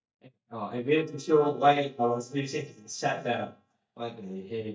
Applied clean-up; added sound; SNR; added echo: neural mask model DeepFilterNet 3.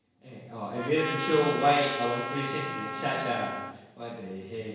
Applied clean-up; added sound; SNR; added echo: none; Trumpet; 6 dB; reverberation time 1.0 s.